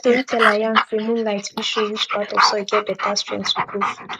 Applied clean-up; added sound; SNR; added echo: neural mask model Resemble Enhance denoiser.